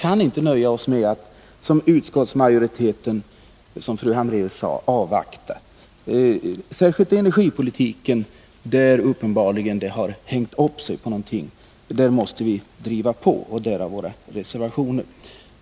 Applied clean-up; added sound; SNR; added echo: none; none; none; none.